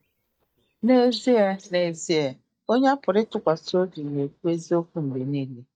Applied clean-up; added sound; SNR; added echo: neural mask model DeepFilterNet 3.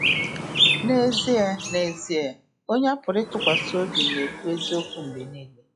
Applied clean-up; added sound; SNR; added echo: classical method log-MMSE.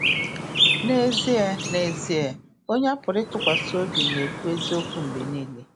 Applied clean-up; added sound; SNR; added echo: none; Chirp, tweet; 1 dB; none.